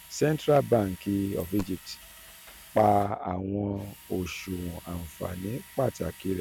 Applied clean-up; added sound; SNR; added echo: none; Coin (dropping) + Drill; 20 dB; none.